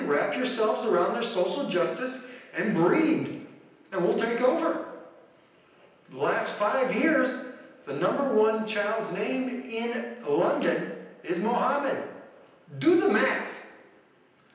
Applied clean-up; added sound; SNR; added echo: none; none; none; reverberation time 0.9 s.